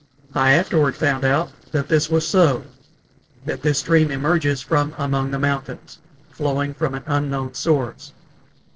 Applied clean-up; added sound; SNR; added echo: neural separator model SepFormer DNS4.